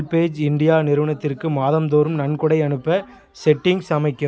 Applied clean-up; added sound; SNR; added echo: none; none; none; none.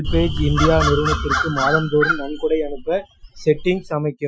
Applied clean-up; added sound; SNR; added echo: classical method Wiener filter.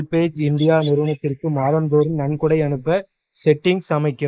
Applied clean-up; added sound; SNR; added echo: neural mask model Resemble Enhance denoiser.